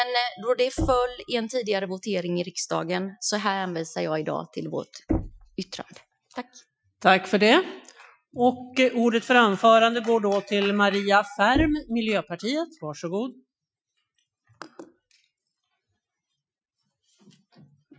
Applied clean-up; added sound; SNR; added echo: classical method Wiener filter.